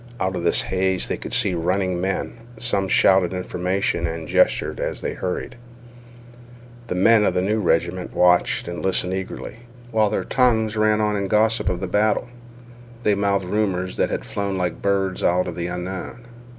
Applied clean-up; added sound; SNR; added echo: none; none; none; none.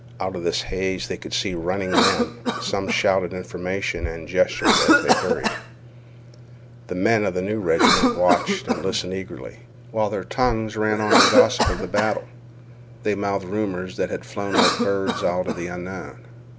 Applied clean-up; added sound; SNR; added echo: none; Cough; 1 dB; none.